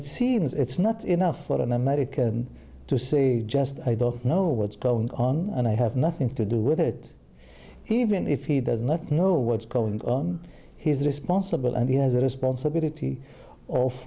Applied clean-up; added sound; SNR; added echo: none; none; none; none.